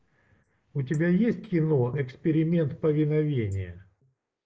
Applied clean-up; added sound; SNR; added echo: neural mask model Resemble Enhance denoiser.